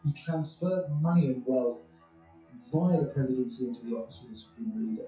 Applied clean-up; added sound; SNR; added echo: classical method WPE with log-MMSE.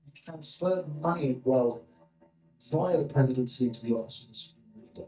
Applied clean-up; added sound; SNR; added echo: neural mask model DeepFilterNet 3.